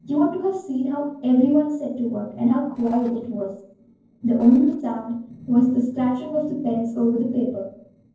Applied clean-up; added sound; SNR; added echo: neural separator model SepFormer DNS4.